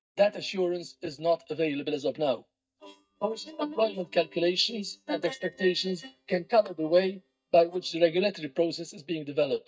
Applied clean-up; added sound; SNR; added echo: neural mask model DeepFilterNet 3.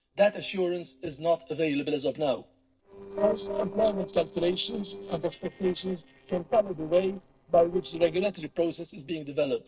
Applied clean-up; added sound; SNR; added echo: neural separator model SepFormer DNS4.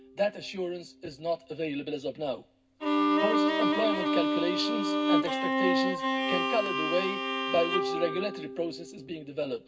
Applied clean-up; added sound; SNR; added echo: none; Bowed string instrument; -3 dB; reverberation time 0.4 s.